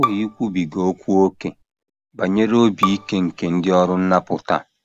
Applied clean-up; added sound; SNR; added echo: none; Bowed string instrument; 9 dB; none.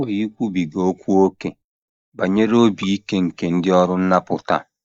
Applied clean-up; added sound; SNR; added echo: neural mask model DeepFilterNet 3.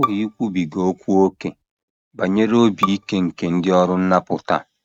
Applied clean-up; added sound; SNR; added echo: neural mask model RNNoise.